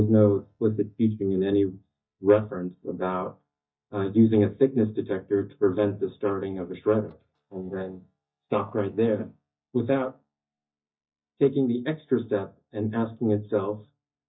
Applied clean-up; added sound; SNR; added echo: neural mask model DeepFilterNet 3.